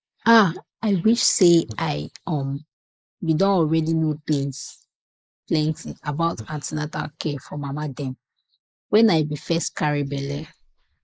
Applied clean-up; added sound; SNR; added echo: neural mask model Resemble Enhance denoiser.